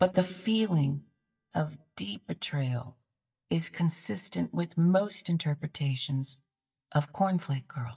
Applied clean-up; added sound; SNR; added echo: neural mask model DeepFilterNet 3.